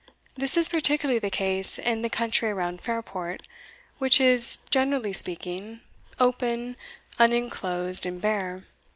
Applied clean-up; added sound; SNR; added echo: none; none; none; none.